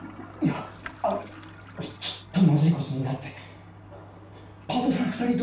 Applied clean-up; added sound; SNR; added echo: none; Toilet flush; 18 dB; reverberation time 0.3 s.